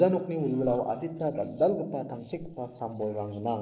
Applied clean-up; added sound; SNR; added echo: neural mask model Resemble Enhance denoiser.